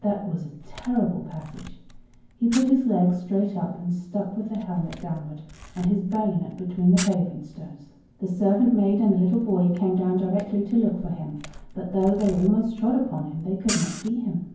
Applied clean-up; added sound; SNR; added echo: none; Camera; 18 dB; reverberation time 0.9 s.